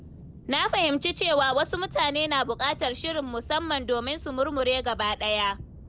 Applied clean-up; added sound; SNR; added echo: none; Aircraft; 17 dB; none.